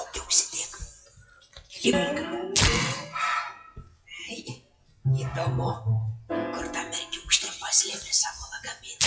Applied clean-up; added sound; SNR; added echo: classical method WPE with log-MMSE.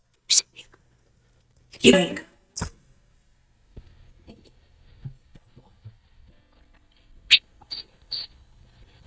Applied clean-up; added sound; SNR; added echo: neural mask model DeepFilterNet 3.